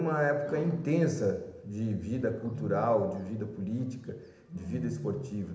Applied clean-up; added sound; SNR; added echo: none; Wild animals; 13 dB; reverberation time 0.8 s.